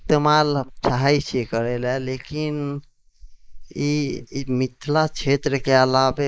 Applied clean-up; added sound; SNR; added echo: neural mask model Resemble Enhance denoiser.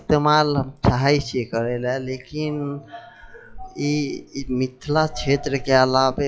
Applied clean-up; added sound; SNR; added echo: classical method log-MMSE.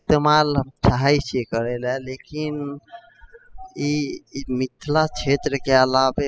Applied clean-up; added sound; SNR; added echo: classical method spectral subtraction.